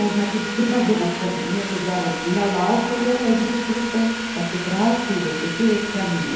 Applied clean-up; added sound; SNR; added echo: none; Sawing; 8 dB; reverberation time 2.0 s.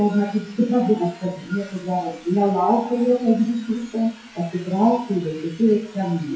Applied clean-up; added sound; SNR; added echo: classical method WPE with log-MMSE.